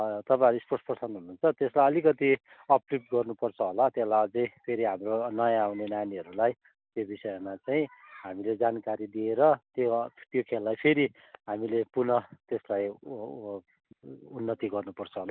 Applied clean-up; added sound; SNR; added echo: none; none; none; none.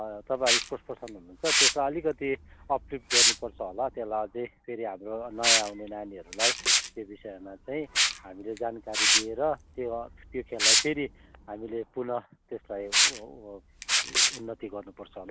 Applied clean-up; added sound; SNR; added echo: none; Liquid; -5 dB; none.